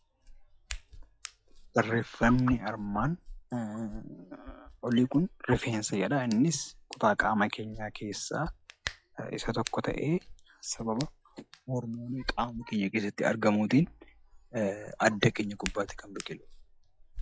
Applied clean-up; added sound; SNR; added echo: classical method log-MMSE.